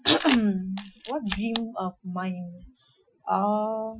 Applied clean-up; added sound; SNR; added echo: classical method Wiener filter.